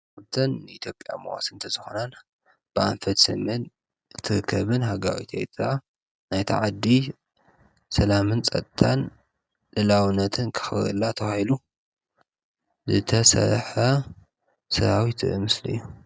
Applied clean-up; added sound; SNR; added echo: none; none; none; none.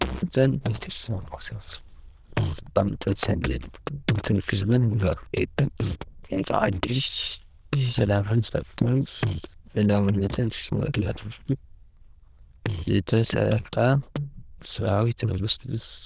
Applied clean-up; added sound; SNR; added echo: neural diffusion model UNIVERSE++.